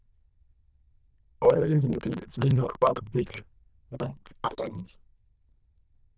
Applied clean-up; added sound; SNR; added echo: neural diffusion model UNIVERSE++.